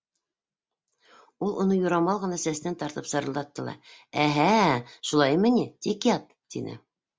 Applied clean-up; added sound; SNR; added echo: none; none; none; none.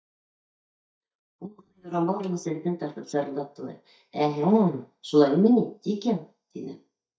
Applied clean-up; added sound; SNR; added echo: neural mask model DeepFilterNet 3.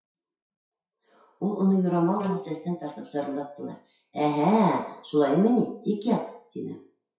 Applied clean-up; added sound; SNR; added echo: classical method WPE with log-MMSE.